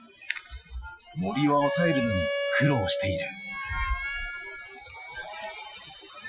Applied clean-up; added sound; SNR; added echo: classical method Wiener filter.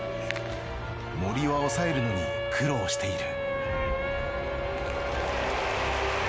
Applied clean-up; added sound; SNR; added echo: none; Wind instrument, woodwind instrument; 4 dB; none.